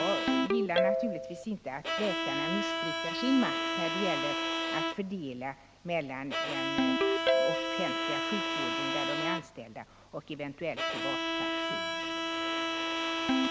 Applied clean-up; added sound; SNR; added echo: none; Bowed string instrument + Ringtone; -5 dB; none.